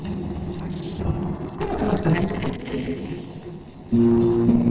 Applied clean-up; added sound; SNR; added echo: neural separator model SepFormer DNS4.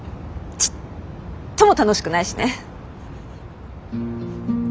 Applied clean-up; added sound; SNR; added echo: none; none; none; none.